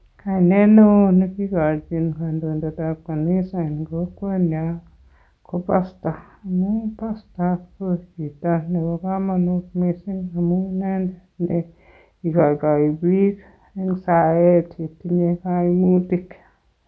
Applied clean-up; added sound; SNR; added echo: none; none; none; none.